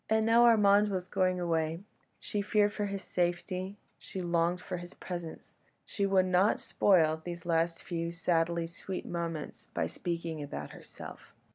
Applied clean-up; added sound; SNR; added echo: none; none; none; none.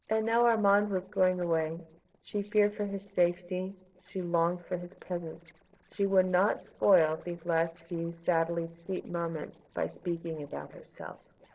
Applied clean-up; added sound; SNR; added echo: neural separator model SepFormer DNS4.